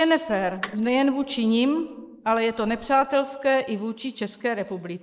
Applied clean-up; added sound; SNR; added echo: neural mask model Resemble Enhance denoiser.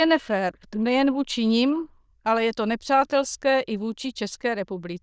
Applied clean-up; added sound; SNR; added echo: neural diffusion model UNIVERSE++.